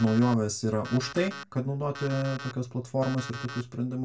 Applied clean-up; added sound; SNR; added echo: none; Alarm; 15 dB; reverberation time 0.2 s.